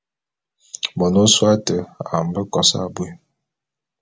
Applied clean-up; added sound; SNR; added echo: none; none; none; none.